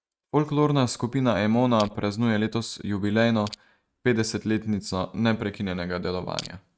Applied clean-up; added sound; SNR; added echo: neural mask model RNNoise.